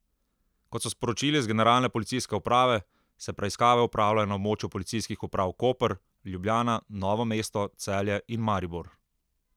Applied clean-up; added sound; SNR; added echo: none; none; none; none.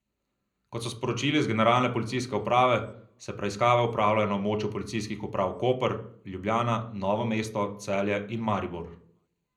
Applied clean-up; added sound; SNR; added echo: none; none; none; reverberation time 0.5 s.